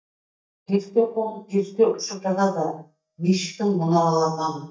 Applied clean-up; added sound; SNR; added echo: neural mask model DeepFilterNet 3.